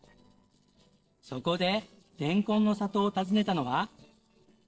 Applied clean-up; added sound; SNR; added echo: neural separator model SepFormer DNS4.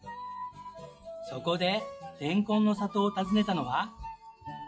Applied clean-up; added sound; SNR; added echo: classical method WPE with log-MMSE.